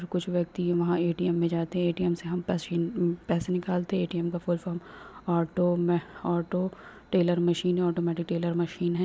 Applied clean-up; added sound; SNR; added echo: none; none; none; none.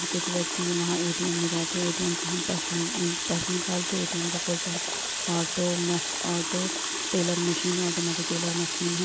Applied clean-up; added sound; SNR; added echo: none; Water tap, faucet; 0 dB; none.